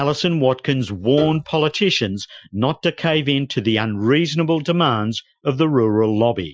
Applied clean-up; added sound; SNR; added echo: classical method Wiener filter.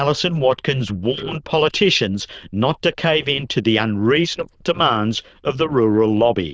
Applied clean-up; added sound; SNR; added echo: neural diffusion model UNIVERSE++.